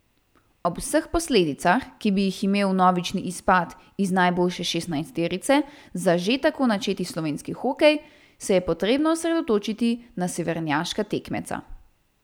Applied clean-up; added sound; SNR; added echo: none; none; none; none.